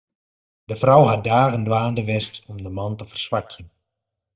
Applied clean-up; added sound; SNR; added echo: neural mask model DeepFilterNet 3.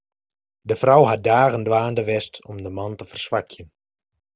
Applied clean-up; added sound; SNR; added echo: none; none; none; none.